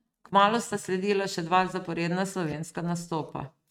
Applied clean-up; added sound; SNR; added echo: neural mask model RNNoise.